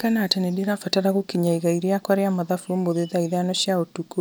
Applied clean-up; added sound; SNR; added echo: none; none; none; none.